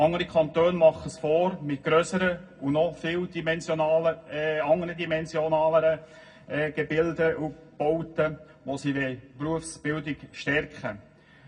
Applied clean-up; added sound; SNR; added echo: none; none; none; reverberation time 0.4 s.